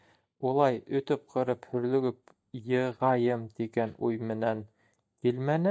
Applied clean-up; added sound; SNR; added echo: neural mask model DeepFilterNet 3.